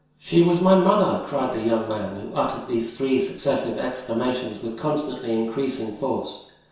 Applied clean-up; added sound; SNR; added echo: none; none; none; reverberation time 0.7 s.